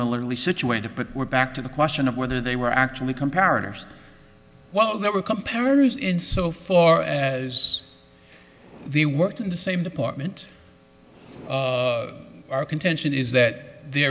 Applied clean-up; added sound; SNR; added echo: none; none; none; none.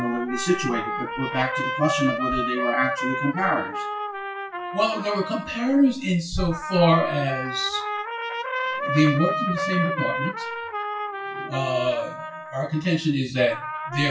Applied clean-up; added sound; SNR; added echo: classical method WPE with log-MMSE.